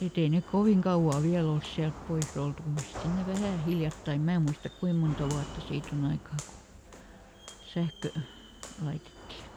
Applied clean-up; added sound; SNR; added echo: none; Walk, footsteps; 14 dB; none.